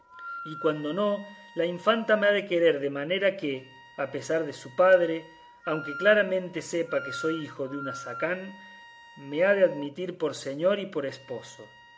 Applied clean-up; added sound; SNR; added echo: none; Wind instrument, woodwind instrument; 16 dB; none.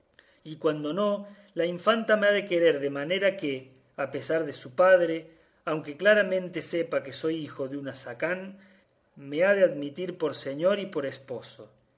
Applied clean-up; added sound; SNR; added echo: none; none; none; none.